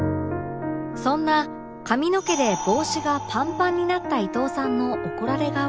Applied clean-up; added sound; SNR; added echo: none; none; none; none.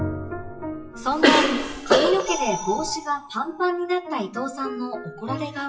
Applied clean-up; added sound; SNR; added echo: classical method WPE with log-MMSE.